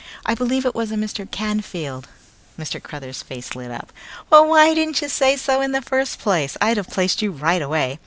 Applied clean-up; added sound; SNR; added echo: none; none; none; none.